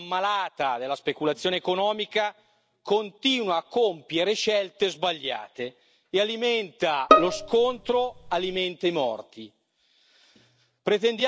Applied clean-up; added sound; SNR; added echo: none; Bowed string instrument; -2 dB; none.